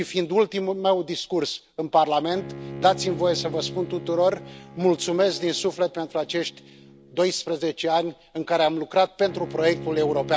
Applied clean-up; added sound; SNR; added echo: none; Bowed string instrument; 15 dB; none.